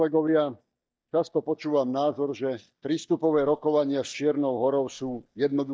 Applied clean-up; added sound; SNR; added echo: neural mask model DeepFilterNet 3.